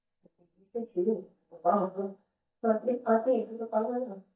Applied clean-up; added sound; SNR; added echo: neural mask model DeepFilterNet 3.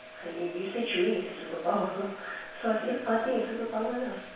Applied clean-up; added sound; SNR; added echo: none; Domestic sounds, home sounds; 17 dB; reverberation time 0.7 s.